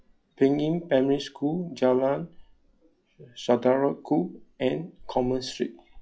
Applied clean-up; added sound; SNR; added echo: classical method log-MMSE.